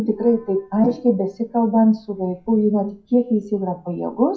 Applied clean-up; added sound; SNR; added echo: classical method WPE with log-MMSE.